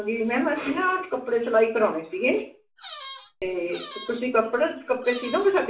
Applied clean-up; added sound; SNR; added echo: none; Squeak; 11 dB; reverberation time 0.4 s.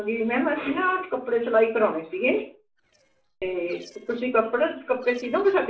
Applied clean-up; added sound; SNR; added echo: neural separator model SepFormer DNS4.